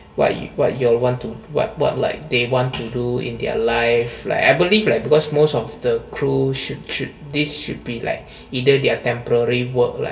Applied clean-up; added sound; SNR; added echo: none; none; none; reverberation time 0.2 s.